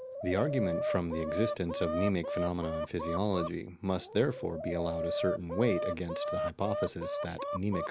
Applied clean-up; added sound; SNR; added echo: none; Chicken, rooster; 3 dB; none.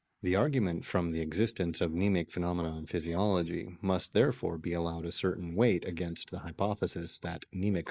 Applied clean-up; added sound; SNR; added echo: neural mask model Resemble Enhance denoiser.